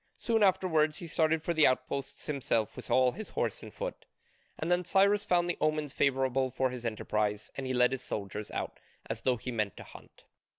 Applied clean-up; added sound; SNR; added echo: none; none; none; none.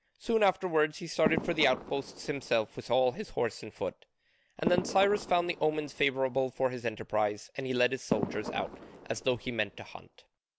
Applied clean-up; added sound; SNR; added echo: none; Fireworks; 8 dB; none.